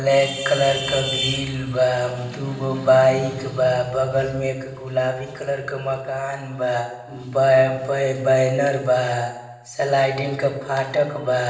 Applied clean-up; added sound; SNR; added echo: none; none; none; reverberation time 1.1 s.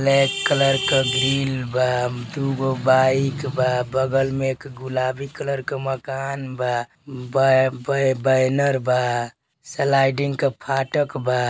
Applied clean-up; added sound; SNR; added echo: none; none; none; none.